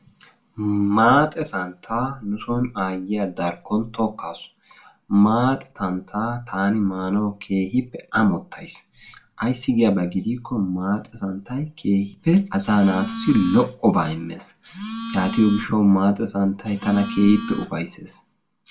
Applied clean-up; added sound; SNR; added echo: none; none; none; reverberation time 0.2 s.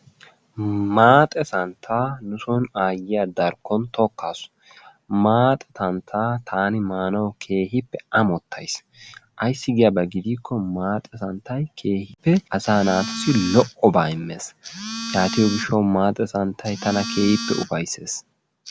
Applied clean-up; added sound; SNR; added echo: none; none; none; none.